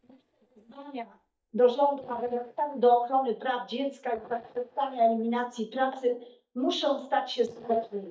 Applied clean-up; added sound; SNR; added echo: neural mask model DeepFilterNet 3.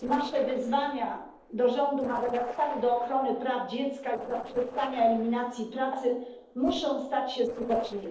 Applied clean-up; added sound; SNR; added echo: neural separator model SepFormer DNS4.